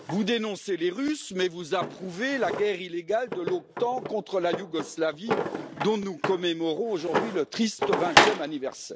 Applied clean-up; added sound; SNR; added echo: none; Drawer open or close; 2 dB; none.